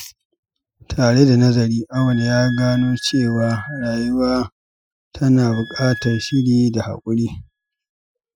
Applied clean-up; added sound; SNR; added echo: classical method Wiener filter.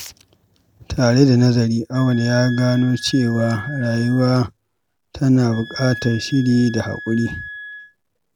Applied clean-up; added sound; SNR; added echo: none; Wind instrument, woodwind instrument; 16 dB; none.